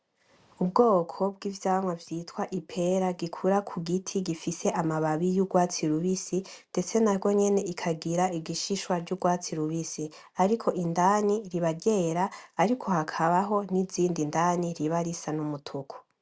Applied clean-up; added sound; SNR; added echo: none; none; none; none.